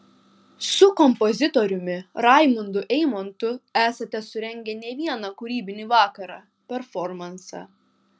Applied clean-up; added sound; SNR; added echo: none; none; none; none.